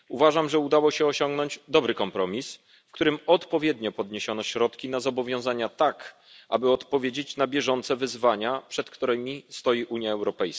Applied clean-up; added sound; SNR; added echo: none; none; none; none.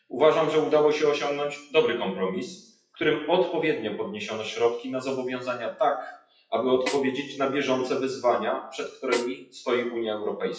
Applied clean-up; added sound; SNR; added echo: classical method WPE with log-MMSE.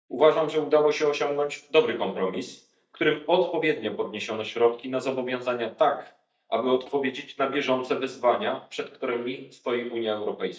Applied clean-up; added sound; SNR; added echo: neural mask model DeepFilterNet 3.